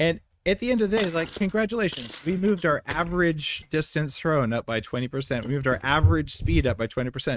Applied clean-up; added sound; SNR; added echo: neural mask model RNNoise.